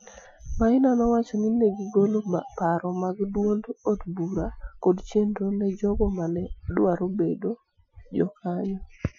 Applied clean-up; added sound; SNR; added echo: classical method Wiener filter.